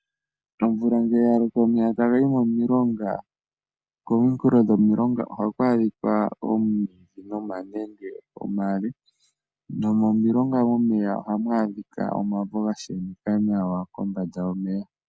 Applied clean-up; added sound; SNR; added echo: none; none; none; none.